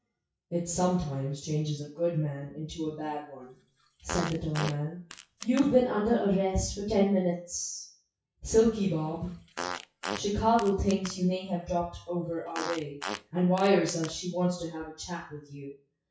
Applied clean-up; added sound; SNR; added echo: classical method WPE with log-MMSE.